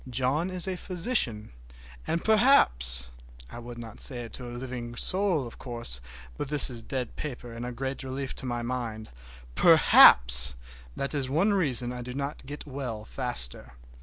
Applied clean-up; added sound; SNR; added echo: none; none; none; none.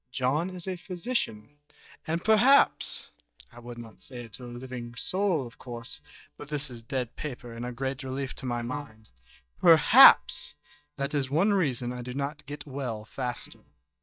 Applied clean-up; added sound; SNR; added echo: neural mask model DeepFilterNet 3.